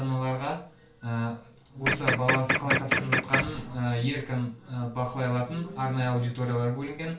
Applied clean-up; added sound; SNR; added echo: none; Printer; -2 dB; reverberation time 0.3 s.